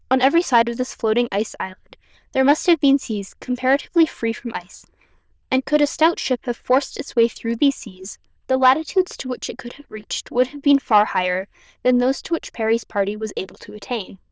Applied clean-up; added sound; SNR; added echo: neural diffusion model UNIVERSE++.